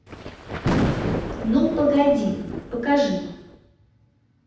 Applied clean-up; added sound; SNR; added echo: none; Thunder; 4 dB; reverberation time 0.8 s.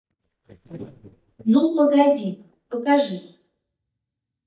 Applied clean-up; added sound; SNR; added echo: neural mask model DeepFilterNet 3.